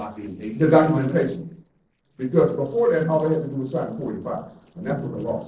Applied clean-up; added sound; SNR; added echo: neural separator model SepFormer DNS4.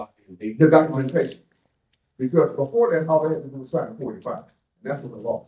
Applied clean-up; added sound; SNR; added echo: neural mask model DeepFilterNet 3.